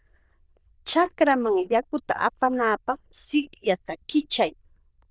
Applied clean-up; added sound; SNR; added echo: neural diffusion model UNIVERSE++.